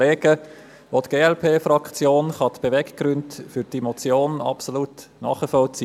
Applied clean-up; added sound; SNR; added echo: none; none; none; none.